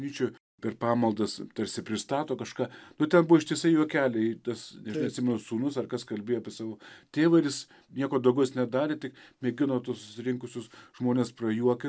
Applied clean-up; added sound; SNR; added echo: none; none; none; none.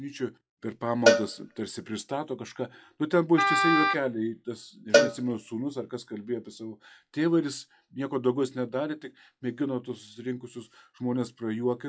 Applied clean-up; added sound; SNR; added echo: classical method log-MMSE.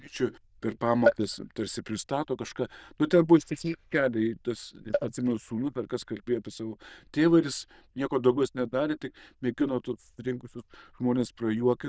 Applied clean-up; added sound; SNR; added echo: neural diffusion model UNIVERSE++.